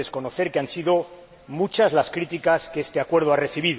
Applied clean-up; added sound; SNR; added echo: none; none; none; none.